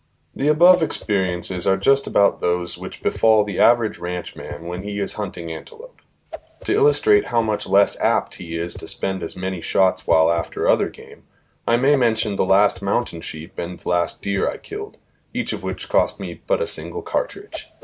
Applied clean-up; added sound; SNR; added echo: none; Whoosh, swoosh, swish; 20 dB; none.